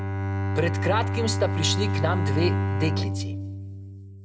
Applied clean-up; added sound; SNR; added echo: none; Bowed string instrument; -3 dB; reverberation time 0.7 s.